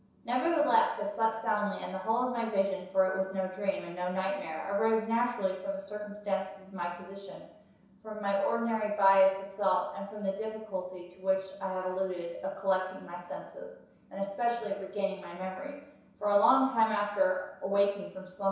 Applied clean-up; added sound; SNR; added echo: none; none; none; reverberation time 0.7 s.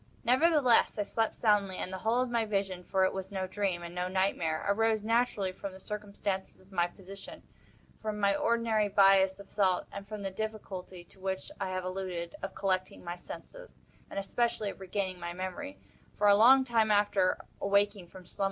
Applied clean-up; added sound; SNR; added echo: none; none; none; none.